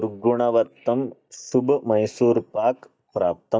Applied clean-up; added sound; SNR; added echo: neural mask model DeepFilterNet 3.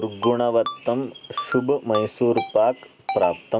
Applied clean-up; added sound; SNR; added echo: none; Ringtone; 10 dB; none.